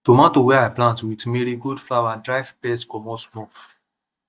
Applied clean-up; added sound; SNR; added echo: neural mask model DeepFilterNet 3.